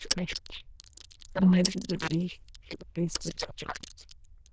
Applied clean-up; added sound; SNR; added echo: neural diffusion model UNIVERSE++.